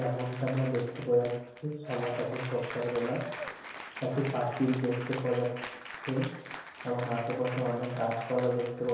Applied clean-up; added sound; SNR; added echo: none; Applause / Cheering; 11 dB; reverberation time 1.0 s.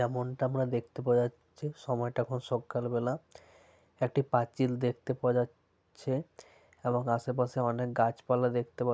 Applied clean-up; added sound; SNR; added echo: none; none; none; none.